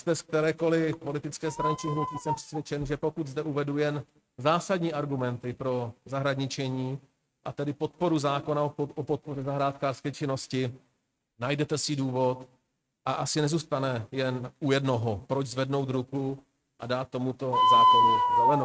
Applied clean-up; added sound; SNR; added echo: neural mask model RNNoise.